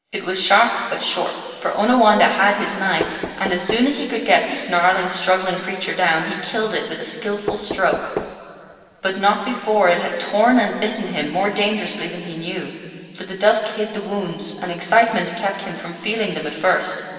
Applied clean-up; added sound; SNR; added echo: none; Knock; 14 dB; reverberation time 2.6 s.